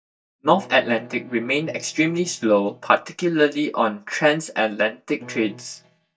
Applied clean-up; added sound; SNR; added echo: neural mask model DeepFilterNet 3.